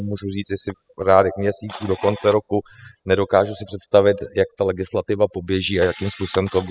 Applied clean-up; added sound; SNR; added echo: classical method spectral subtraction.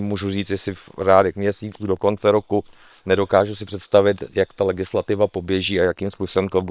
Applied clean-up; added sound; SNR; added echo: neural separator model SepFormer WHAM!.